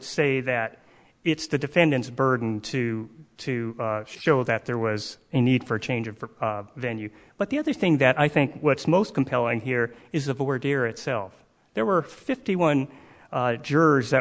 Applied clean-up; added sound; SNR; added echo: neural mask model Resemble Enhance denoiser.